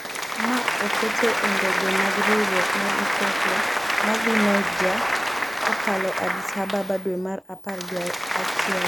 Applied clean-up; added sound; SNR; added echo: none; Applause; -3 dB; none.